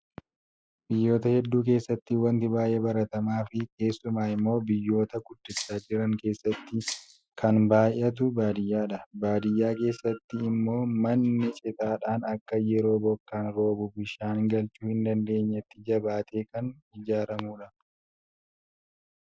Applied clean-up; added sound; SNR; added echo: classical method Wiener filter.